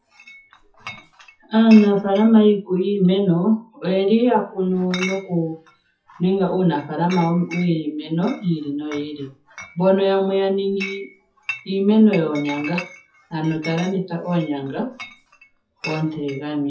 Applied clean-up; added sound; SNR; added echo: classical method WPE with log-MMSE.